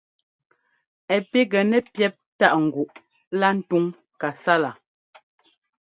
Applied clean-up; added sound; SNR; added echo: none; none; none; none.